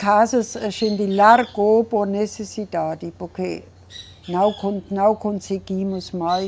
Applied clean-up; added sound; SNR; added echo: none; none; none; none.